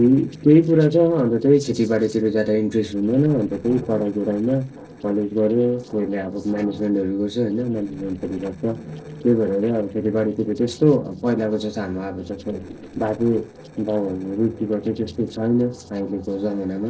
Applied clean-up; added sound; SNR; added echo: neural separator model SepFormer DNS4.